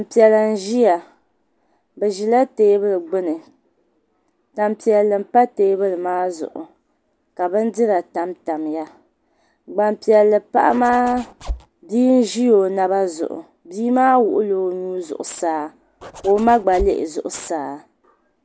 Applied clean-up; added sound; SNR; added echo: none; Zipper (clothing); 12 dB; none.